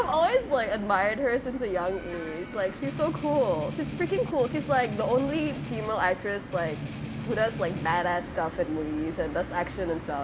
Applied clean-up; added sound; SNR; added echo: none; Strum; 8 dB; none.